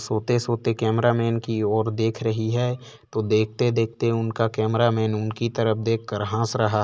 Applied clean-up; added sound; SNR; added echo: none; none; none; none.